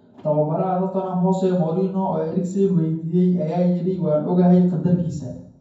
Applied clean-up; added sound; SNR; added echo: none; none; none; reverberation time 0.9 s.